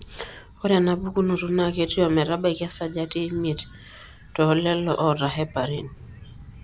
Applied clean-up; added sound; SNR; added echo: none; Thunder / Bicycle; 19 dB; none.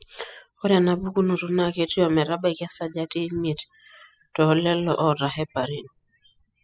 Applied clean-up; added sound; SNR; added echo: classical method spectral subtraction.